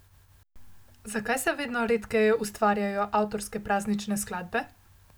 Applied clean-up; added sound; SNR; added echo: none; none; none; none.